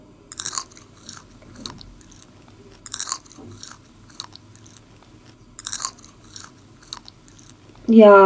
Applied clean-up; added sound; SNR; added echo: none; Chewing, mastication; 16 dB; reverberation time 0.2 s.